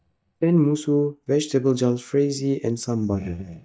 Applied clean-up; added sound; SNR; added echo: neural mask model DeepFilterNet 3.